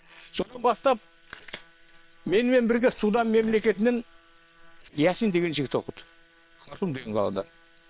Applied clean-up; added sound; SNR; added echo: neural separator model SepFormer WHAM!.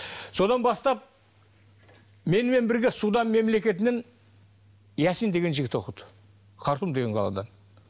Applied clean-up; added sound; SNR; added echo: none; none; none; none.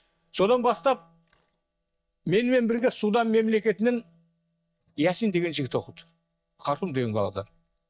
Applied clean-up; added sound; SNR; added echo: neural mask model DeepFilterNet 3.